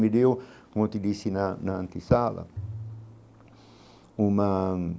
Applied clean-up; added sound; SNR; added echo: none; Bowed string instrument; 15 dB; none.